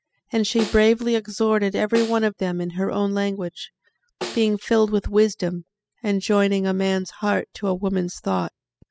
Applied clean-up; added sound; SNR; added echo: classical method spectral subtraction.